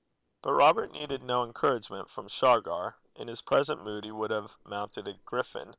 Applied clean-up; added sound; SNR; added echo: neural separator model SepFormer WHAM!.